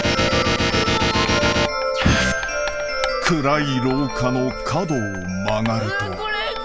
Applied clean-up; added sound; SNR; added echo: none; Writing; 14 dB; none.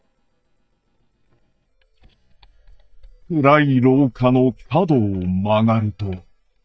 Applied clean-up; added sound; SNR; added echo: neural mask model DeepFilterNet 3.